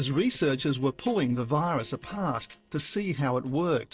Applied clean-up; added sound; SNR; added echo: neural separator model SepFormer DNS4.